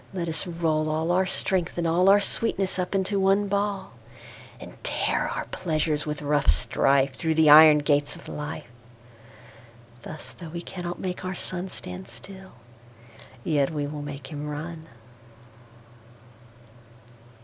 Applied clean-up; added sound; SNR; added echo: none; none; none; none.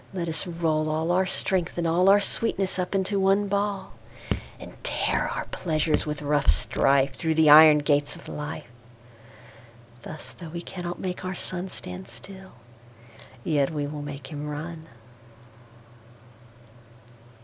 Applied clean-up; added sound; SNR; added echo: none; Raindrop / Drip; 9 dB; none.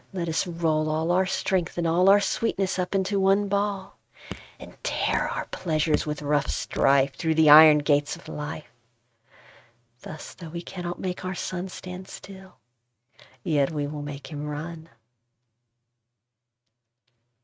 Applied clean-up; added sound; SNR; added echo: neural mask model RNNoise.